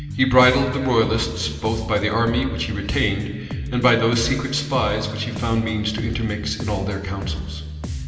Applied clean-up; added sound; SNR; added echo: none; Bass guitar; 7 dB; reverberation time 2.4 s.